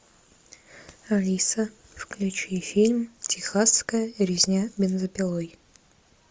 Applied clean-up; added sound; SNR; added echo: none; none; none; none.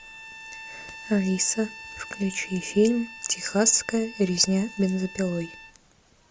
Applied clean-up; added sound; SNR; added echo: none; Bowed string instrument; 16 dB; none.